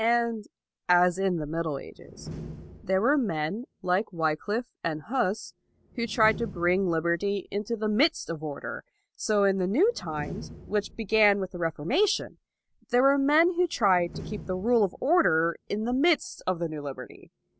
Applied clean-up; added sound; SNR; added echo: none; Slam; 19 dB; none.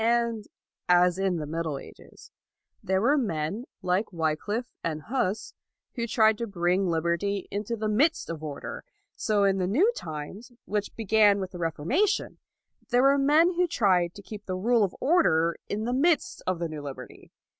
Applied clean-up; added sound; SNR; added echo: none; none; none; none.